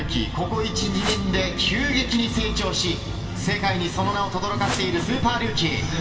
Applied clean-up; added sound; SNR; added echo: none; Whoosh, swoosh, swish; 8 dB; reverberation time 2.2 s.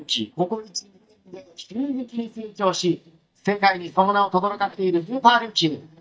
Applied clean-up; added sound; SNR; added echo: neural mask model DeepFilterNet 3.